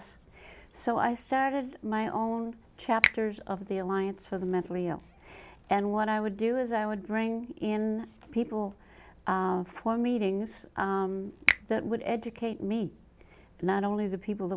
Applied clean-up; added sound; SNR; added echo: none; Finger snapping; 4 dB; none.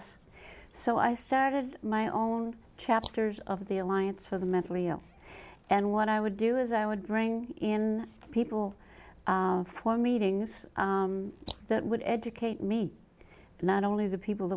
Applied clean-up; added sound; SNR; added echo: neural mask model Resemble Enhance denoiser.